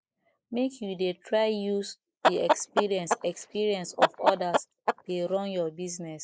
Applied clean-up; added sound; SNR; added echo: neural mask model Resemble Enhance denoiser.